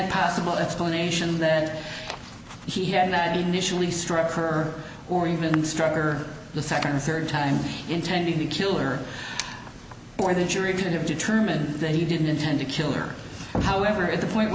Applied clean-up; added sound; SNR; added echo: none; none; none; none.